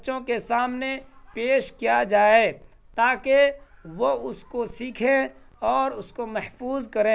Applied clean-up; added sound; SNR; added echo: none; none; none; none.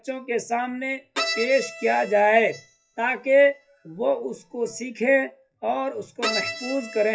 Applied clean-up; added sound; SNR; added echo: classical method WPE with log-MMSE.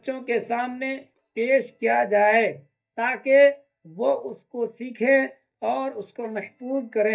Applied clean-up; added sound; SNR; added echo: neural mask model DeepFilterNet 3.